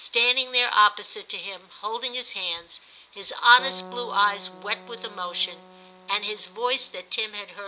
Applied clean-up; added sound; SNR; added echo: none; Keyboard (musical); 20 dB; none.